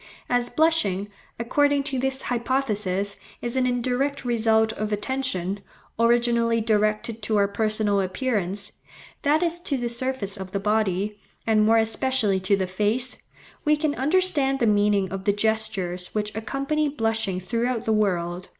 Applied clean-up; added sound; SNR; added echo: none; none; none; none.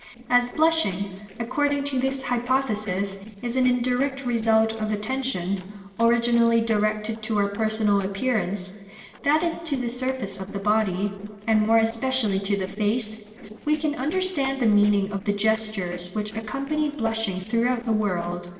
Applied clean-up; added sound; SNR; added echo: neural separator model SepFormer DNS4.